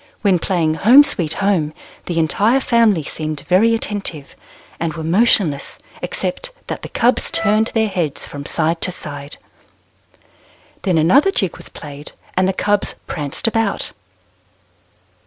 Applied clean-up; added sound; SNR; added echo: none; Wind instrument, woodwind instrument; 10 dB; none.